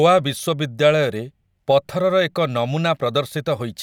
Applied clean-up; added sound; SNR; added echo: none; none; none; none.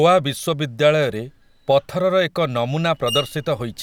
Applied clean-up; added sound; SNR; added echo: none; Screech; 17 dB; none.